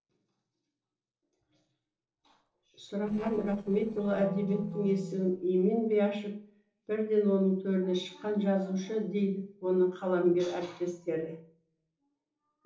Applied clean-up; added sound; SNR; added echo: neural separator model SepFormer DNS4.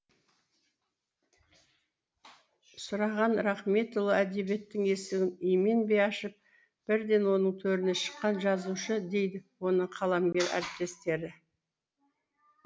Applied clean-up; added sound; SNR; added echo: none; none; none; none.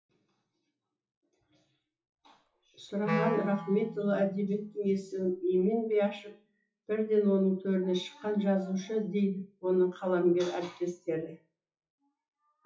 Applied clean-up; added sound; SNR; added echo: classical method WPE with log-MMSE.